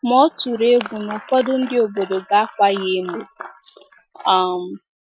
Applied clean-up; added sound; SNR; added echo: classical method Wiener filter.